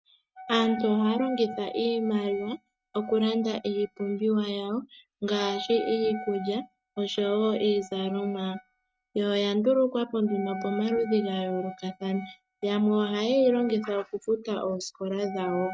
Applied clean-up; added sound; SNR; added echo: neural mask model RNNoise.